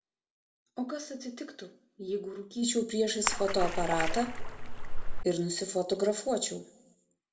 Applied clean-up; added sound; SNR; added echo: none; Splash, splatter; -4 dB; reverberation time 0.4 s.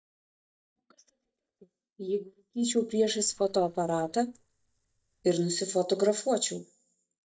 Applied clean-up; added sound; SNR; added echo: neural mask model DeepFilterNet 3.